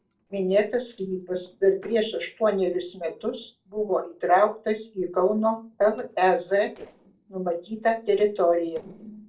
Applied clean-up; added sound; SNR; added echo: neural separator model SepFormer DNS4.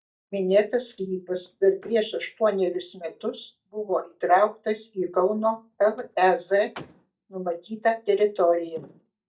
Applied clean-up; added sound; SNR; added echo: neural mask model DeepFilterNet 3.